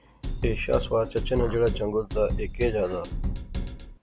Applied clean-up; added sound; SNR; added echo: none; Drum kit; 3 dB; none.